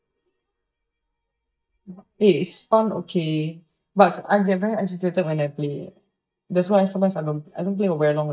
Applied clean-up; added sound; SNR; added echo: neural mask model DeepFilterNet 3.